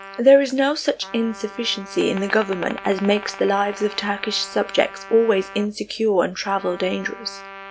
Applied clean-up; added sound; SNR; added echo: none; Glass + Trumpet; 16 dB; none.